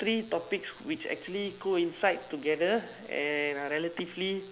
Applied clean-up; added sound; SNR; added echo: none; none; none; none.